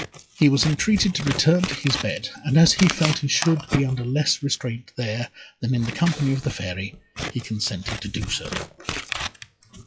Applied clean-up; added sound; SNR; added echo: classical method log-MMSE.